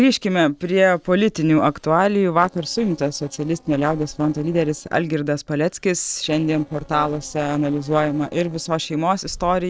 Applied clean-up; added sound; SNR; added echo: neural separator model SepFormer DNS4.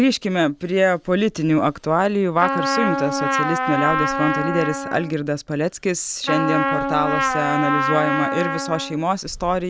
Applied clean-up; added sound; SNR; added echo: none; Trumpet; 2 dB; none.